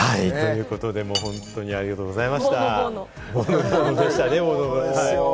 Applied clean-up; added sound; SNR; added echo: none; Cutlery, silverware; 15 dB; none.